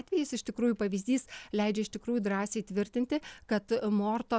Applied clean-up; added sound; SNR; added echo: none; none; none; none.